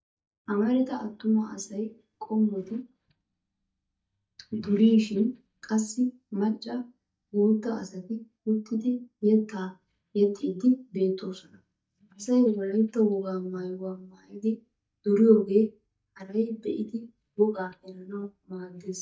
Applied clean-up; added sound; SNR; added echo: neural mask model DeepFilterNet 3.